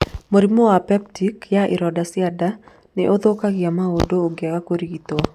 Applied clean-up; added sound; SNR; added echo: none; none; none; none.